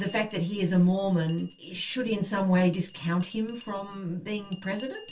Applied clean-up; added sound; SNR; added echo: none; Bell; 19 dB; reverberation time 0.2 s.